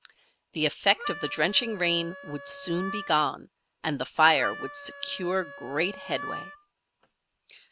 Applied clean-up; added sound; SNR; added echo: none; Harmonica; 12 dB; none.